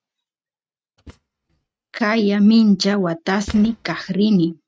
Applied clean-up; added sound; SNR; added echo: neural mask model RNNoise.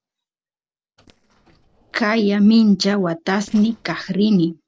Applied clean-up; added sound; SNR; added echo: neural separator model SepFormer DNS4.